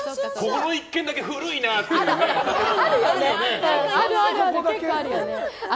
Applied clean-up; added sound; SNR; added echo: none; none; none; none.